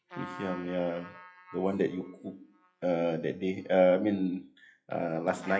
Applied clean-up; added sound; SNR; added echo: classical method WPE with log-MMSE.